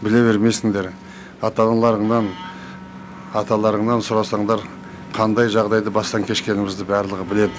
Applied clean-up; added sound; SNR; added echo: none; Wind instrument, woodwind instrument; 20 dB; none.